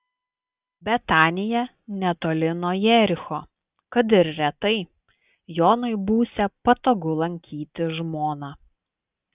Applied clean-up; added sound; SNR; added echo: none; none; none; none.